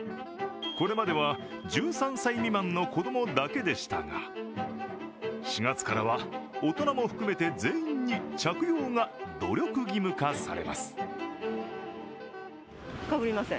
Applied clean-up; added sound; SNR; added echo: none; Wind instrument, woodwind instrument; 15 dB; none.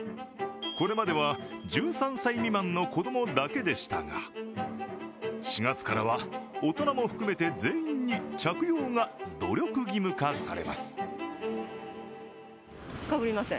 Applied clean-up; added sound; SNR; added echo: none; none; none; none.